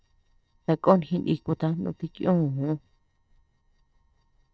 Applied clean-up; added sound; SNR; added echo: neural separator model SepFormer DNS4.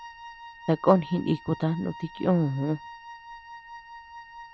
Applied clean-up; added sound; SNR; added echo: none; Wind instrument, woodwind instrument; 16 dB; none.